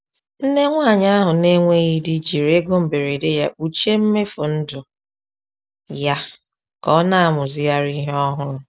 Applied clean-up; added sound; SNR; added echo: none; none; none; none.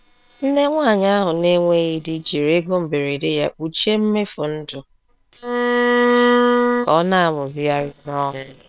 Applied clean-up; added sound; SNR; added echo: neural separator model SepFormer WHAM!.